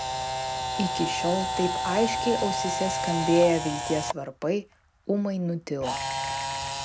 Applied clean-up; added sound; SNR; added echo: none; Camera; 2 dB; none.